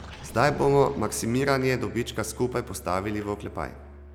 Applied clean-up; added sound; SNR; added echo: none; Gurgling + Musical instrument; 17 dB; none.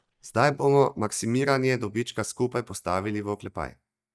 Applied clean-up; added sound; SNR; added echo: neural mask model DeepFilterNet 3.